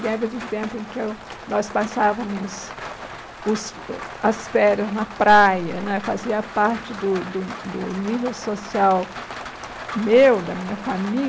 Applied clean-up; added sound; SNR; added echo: none; Rain; 13 dB; none.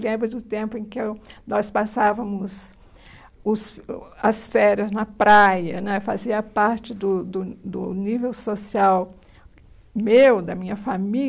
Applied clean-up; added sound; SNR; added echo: none; none; none; none.